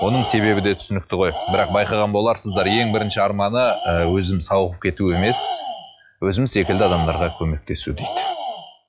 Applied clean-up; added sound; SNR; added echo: classical method log-MMSE.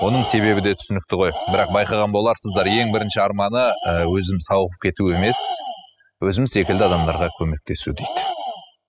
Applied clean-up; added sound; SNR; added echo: classical method spectral subtraction.